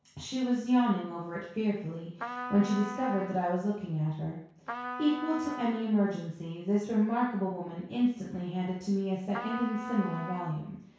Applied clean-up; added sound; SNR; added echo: none; Trumpet; 10 dB; reverberation time 0.6 s.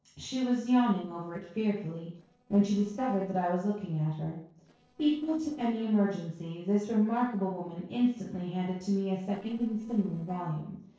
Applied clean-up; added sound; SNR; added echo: neural separator model SepFormer DNS4.